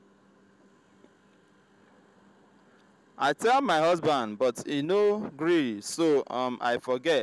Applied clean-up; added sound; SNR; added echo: none; none; none; none.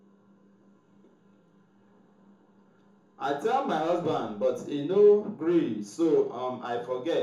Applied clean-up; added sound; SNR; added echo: none; none; none; reverberation time 0.7 s.